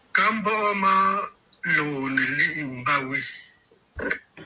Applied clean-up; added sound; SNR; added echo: none; none; none; none.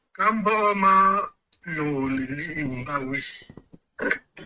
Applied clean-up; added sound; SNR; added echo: neural mask model RNNoise.